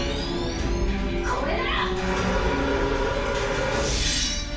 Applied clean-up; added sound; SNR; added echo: none; none; none; reverberation time 0.3 s.